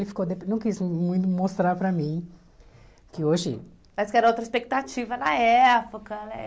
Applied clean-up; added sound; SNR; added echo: none; none; none; none.